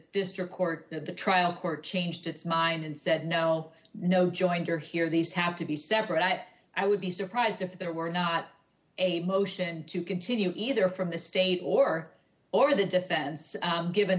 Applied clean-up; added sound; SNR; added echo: none; none; none; none.